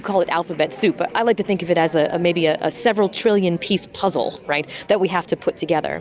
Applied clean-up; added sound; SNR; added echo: none; none; none; none.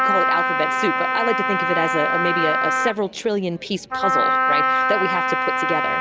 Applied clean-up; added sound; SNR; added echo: none; Wind instrument, woodwind instrument; -4 dB; none.